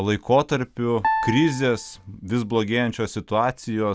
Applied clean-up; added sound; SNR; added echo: none; Piano; 5 dB; none.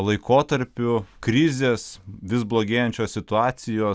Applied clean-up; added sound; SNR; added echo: none; none; none; none.